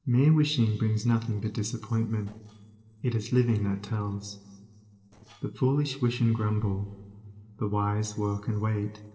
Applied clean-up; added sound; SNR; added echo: neural separator model SepFormer DNS4.